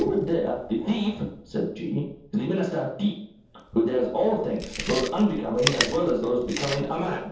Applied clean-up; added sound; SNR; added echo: none; Chewing, mastication; 11 dB; reverberation time 0.7 s.